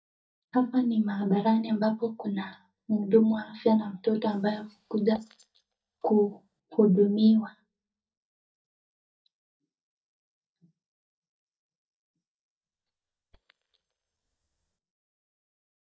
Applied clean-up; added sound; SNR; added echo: neural mask model DeepFilterNet 3.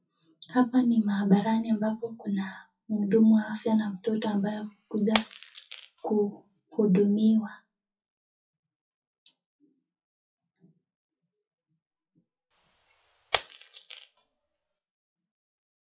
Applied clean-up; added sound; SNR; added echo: classical method WPE with log-MMSE.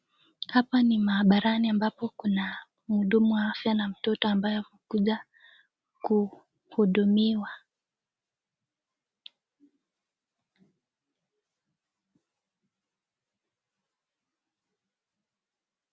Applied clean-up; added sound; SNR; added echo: none; none; none; none.